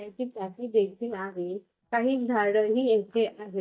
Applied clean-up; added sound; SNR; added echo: neural mask model DeepFilterNet 3.